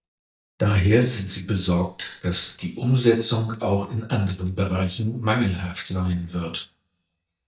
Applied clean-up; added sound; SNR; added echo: neural mask model DeepFilterNet 3.